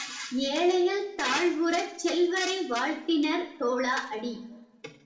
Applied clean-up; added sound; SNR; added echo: none; none; none; reverberation time 0.6 s.